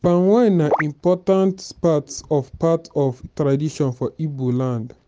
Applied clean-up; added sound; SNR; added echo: none; none; none; none.